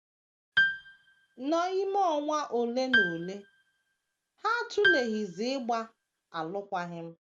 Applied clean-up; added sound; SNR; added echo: none; Piano; 1 dB; none.